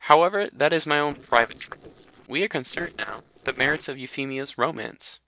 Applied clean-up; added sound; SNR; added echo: neural separator model SepFormer DNS4.